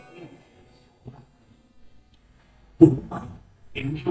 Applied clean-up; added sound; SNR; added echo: neural mask model DeepFilterNet 3.